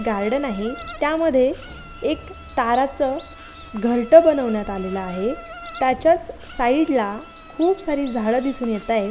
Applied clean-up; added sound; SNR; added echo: none; Insect; 19 dB; none.